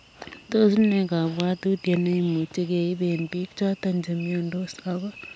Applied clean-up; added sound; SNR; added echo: none; none; none; none.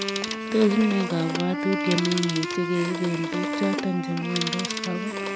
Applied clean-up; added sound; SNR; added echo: none; Wind instrument, woodwind instrument + Telephone; 3 dB; none.